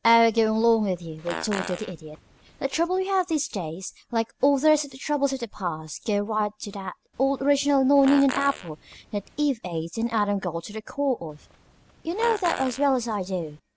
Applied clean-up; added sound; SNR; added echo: none; Fart; 13 dB; none.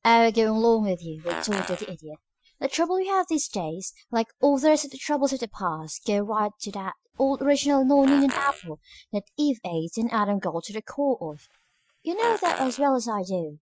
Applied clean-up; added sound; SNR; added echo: classical method Wiener filter.